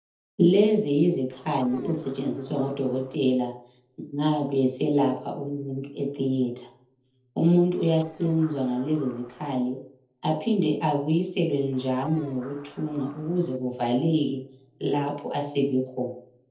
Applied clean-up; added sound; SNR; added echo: neural separator model SepFormer DNS4.